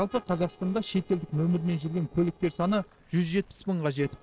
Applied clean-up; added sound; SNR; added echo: neural separator model SepFormer DNS4.